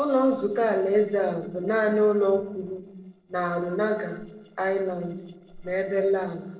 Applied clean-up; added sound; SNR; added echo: neural separator model SepFormer DNS4.